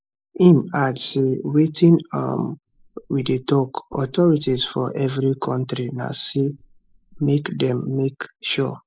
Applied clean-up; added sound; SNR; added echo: neural mask model Resemble Enhance denoiser.